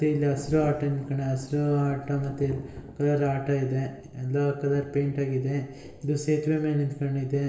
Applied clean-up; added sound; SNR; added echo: none; Thunder / Rain; 20 dB; reverberation time 0.8 s.